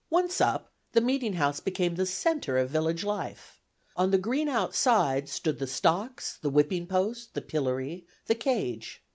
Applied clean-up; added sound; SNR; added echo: none; none; none; none.